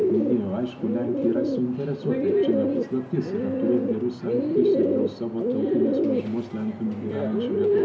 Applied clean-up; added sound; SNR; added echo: none; Bird; -2 dB; reverberation time 0.3 s.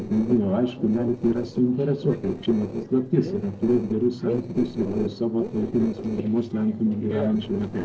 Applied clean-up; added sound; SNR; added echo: neural separator model SepFormer DNS4.